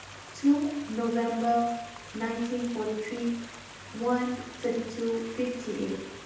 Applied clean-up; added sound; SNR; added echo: none; Stream; 16 dB; reverberation time 0.9 s.